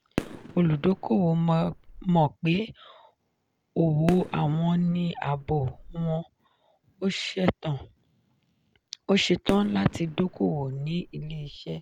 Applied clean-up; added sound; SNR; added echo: none; Fireworks; 12 dB; none.